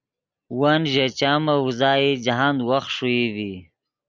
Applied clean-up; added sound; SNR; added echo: none; none; none; none.